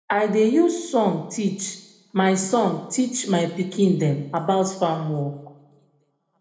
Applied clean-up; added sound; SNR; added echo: none; none; none; reverberation time 0.8 s.